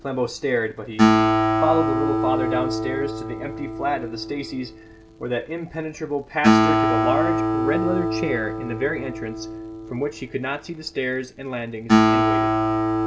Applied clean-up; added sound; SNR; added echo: none; Acoustic guitar; -5 dB; none.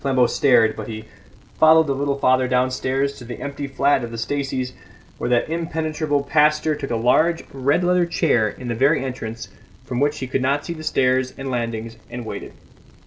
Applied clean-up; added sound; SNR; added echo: none; none; none; none.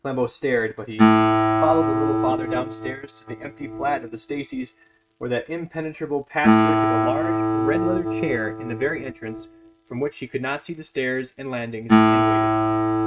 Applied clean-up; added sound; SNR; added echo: neural mask model RNNoise.